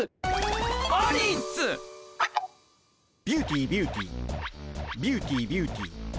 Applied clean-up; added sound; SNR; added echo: none; none; none; none.